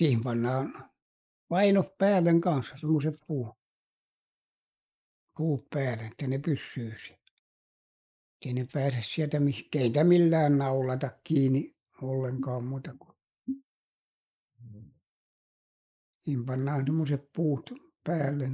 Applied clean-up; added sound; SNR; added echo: neural mask model Resemble Enhance denoiser.